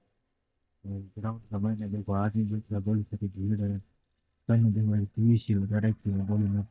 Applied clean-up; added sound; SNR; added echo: neural mask model DeepFilterNet 3.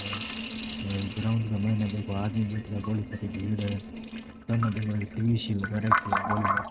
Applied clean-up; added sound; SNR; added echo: neural mask model RNNoise.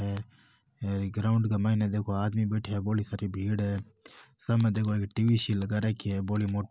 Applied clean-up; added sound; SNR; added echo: none; none; none; none.